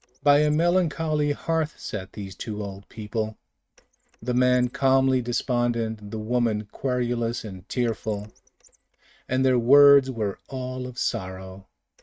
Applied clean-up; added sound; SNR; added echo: neural mask model RNNoise.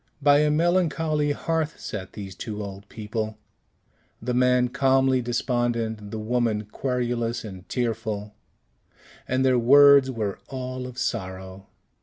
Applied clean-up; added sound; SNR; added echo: none; none; none; none.